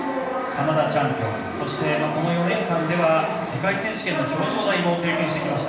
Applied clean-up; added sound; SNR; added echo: none; none; none; reverberation time 0.9 s.